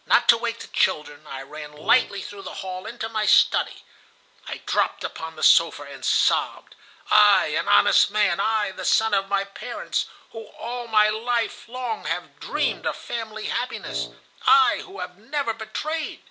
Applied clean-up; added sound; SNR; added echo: none; Wind instrument, woodwind instrument; 19 dB; none.